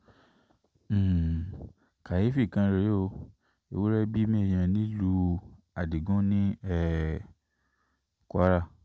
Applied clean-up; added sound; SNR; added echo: none; none; none; none.